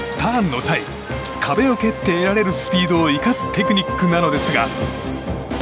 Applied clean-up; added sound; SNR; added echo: none; none; none; none.